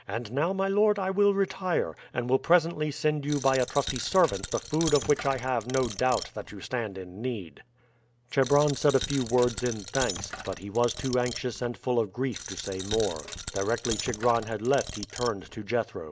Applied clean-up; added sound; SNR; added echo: none; Coin (dropping); 11 dB; none.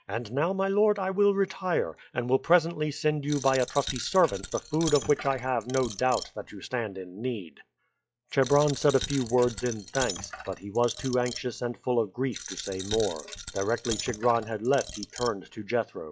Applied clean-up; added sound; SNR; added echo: classical method log-MMSE.